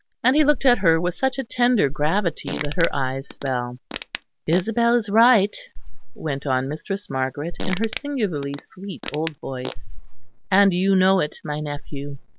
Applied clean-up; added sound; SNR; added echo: none; Fart; 12 dB; none.